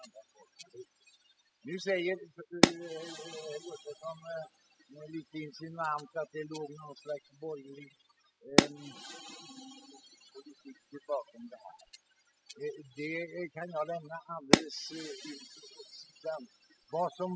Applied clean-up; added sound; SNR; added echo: classical method spectral subtraction.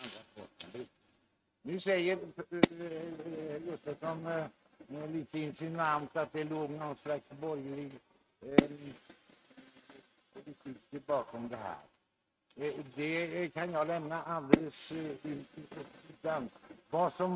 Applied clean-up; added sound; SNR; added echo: neural mask model RNNoise.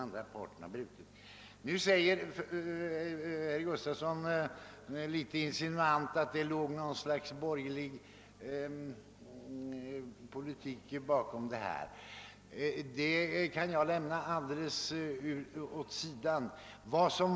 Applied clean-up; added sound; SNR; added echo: none; none; none; none.